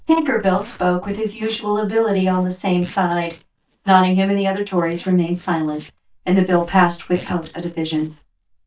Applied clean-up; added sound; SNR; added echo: neural mask model DeepFilterNet 3.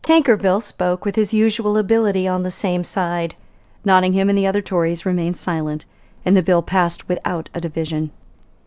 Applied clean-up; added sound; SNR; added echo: none; none; none; none.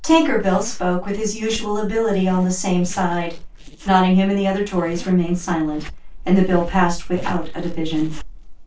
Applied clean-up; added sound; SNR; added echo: neural separator model SepFormer DNS4.